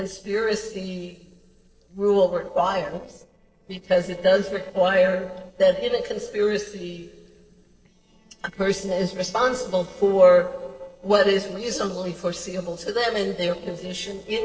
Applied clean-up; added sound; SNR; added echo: neural separator model SepFormer DNS4.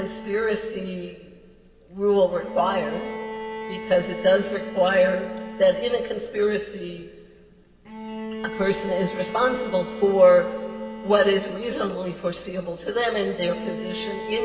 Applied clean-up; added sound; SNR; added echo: none; Bowed string instrument; 12 dB; reverberation time 2.8 s.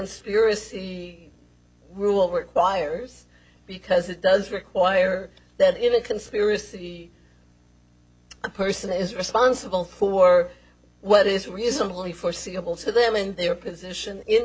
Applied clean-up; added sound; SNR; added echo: none; none; none; none.